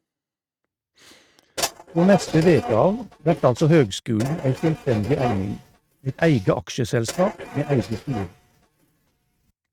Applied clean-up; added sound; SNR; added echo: neural mask model RNNoise.